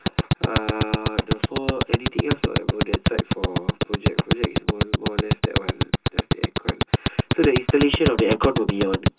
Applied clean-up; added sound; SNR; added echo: none; Tick-tock; -3 dB; reverberation time 0.2 s.